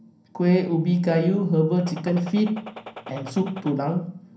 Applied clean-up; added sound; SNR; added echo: none; Gunshot, gunfire; 16 dB; reverberation time 0.6 s.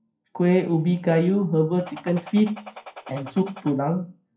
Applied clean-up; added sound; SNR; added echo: classical method WPE with log-MMSE.